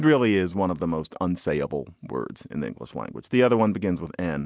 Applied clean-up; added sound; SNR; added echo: none; none; none; none.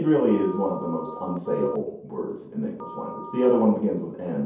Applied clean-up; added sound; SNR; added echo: none; Telephone; 17 dB; reverberation time 0.7 s.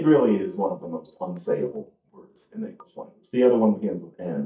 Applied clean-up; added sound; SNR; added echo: neural mask model DeepFilterNet 3.